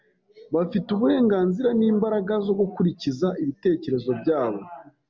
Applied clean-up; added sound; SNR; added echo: none; none; none; none.